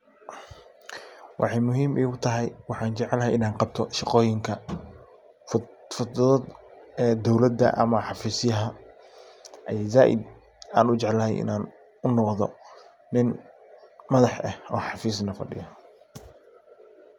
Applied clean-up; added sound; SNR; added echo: none; none; none; none.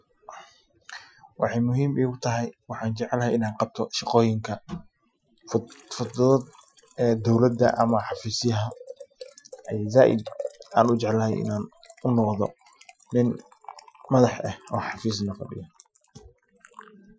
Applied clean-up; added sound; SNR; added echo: classical method Wiener filter.